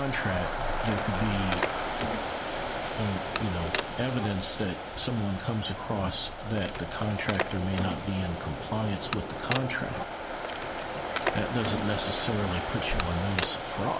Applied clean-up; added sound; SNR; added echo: none; Car + Waves, surf; 2 dB; none.